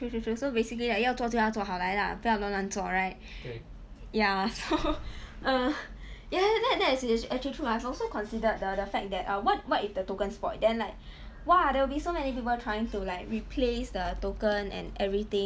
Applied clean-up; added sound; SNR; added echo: none; none; none; none.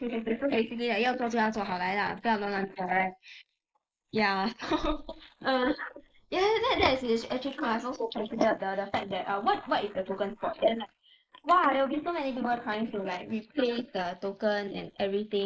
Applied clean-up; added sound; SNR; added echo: neural mask model Resemble Enhance denoiser.